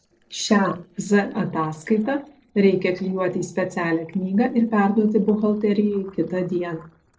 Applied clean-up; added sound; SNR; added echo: neural separator model SepFormer DNS4.